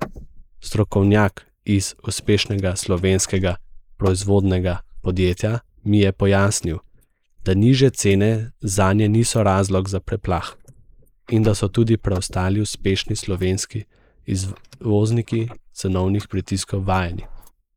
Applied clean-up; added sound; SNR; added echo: neural mask model Resemble Enhance denoiser.